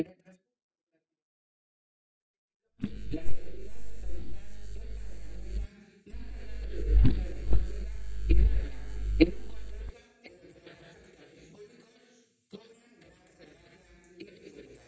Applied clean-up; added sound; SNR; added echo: neural mask model DeepFilterNet 3.